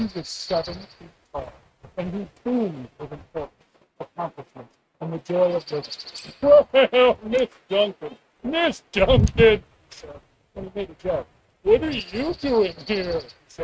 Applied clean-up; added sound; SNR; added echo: neural mask model RNNoise.